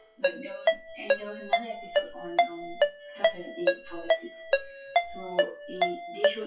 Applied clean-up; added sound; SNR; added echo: classical method WPE with log-MMSE.